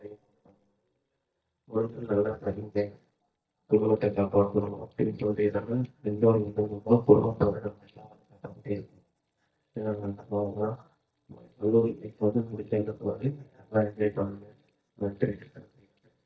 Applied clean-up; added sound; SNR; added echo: neural mask model DeepFilterNet 3.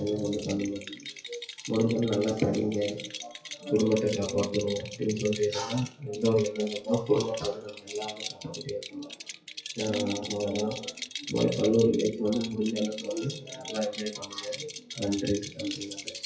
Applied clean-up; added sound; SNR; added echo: classical method WPE with log-MMSE.